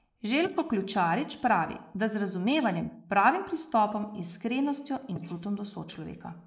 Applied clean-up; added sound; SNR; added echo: neural mask model Resemble Enhance denoiser.